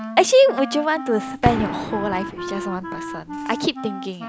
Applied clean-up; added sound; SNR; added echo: none; Gunshot, gunfire + Wind instrument, woodwind instrument; 8 dB; none.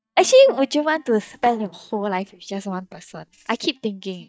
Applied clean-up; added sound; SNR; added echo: neural mask model DeepFilterNet 3.